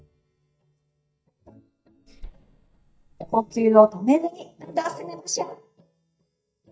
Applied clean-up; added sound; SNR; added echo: neural mask model DeepFilterNet 3.